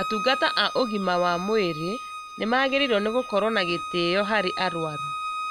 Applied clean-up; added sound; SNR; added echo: none; Bowed string instrument; 8 dB; none.